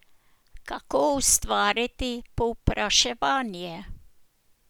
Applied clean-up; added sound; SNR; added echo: none; none; none; none.